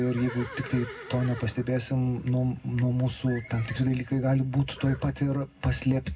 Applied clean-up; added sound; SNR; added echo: none; Livestock, farm animals, working animals; 18 dB; reverberation time 0.3 s.